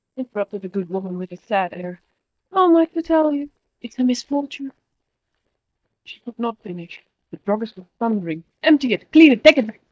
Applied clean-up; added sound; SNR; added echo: neural mask model DeepFilterNet 3.